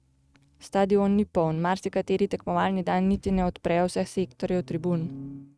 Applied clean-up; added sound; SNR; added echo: neural mask model RNNoise.